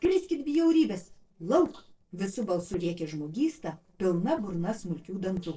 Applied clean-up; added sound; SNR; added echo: neural separator model SepFormer DNS4.